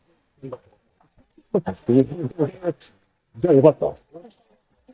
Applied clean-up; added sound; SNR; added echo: neural mask model DeepFilterNet 3.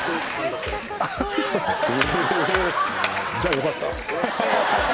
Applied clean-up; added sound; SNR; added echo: none; Drum kit; 18 dB; none.